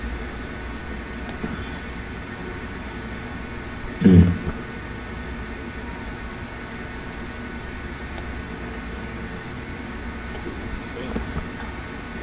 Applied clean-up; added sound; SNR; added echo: none; Walk, footsteps; 13 dB; reverberation time 0.5 s.